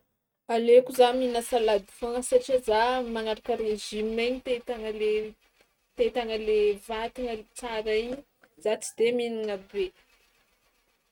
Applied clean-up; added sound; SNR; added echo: neural mask model RNNoise.